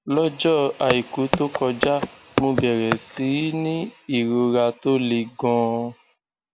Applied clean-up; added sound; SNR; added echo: none; Walk, footsteps; 5 dB; none.